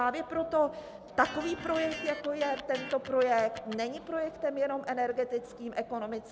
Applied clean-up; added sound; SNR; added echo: none; Electric guitar; 12 dB; none.